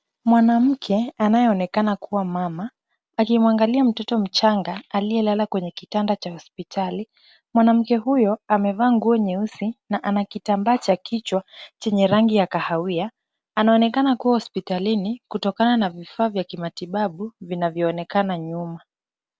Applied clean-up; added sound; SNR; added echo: none; none; none; none.